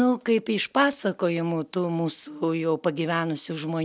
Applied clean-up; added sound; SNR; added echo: none; none; none; none.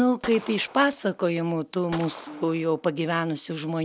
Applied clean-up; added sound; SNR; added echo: none; Gunshot, gunfire; 18 dB; none.